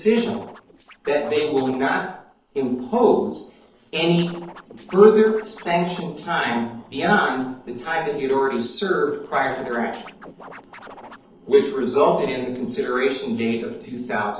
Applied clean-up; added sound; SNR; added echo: neural separator model SepFormer DNS4.